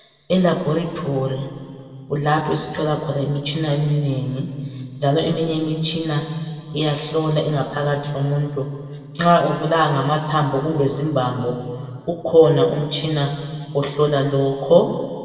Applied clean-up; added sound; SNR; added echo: none; none; none; reverberation time 2.1 s.